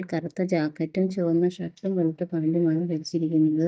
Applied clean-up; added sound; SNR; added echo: neural mask model DeepFilterNet 3.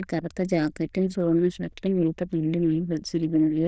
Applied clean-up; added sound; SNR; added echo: neural diffusion model UNIVERSE++.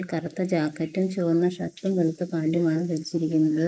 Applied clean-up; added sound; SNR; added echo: neural mask model Resemble Enhance denoiser.